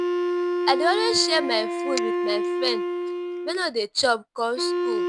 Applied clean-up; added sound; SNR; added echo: none; Wind instrument, woodwind instrument; 0 dB; none.